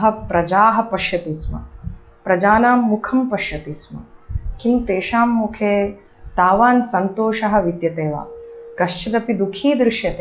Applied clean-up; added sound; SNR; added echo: classical method log-MMSE.